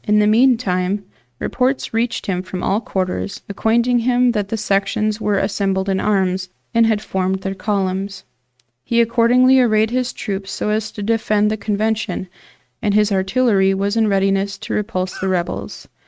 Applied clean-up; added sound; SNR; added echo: neural mask model RNNoise.